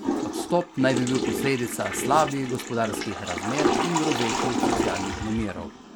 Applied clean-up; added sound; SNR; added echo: none; Toilet flush / Water; 1 dB; none.